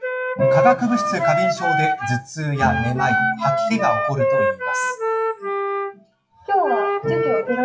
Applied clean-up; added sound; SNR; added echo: classical method WPE with log-MMSE.